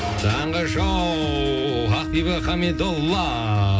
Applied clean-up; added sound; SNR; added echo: none; Bowed string instrument; 8 dB; reverberation time 0.3 s.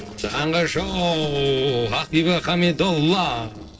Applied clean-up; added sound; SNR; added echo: neural separator model SepFormer DNS4.